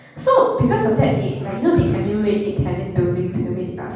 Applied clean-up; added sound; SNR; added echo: none; Cough; 13 dB; reverberation time 1.2 s.